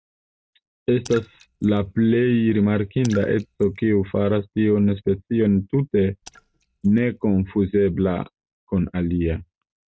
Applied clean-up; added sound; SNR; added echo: neural mask model RNNoise.